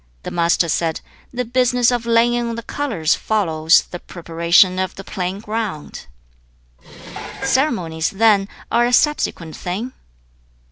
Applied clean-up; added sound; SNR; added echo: none; Dishes, pots, and pans; 14 dB; none.